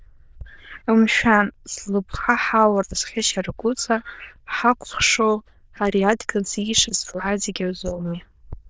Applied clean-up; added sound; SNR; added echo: neural diffusion model UNIVERSE++.